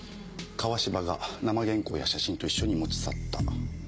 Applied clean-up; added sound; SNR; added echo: none; none; none; none.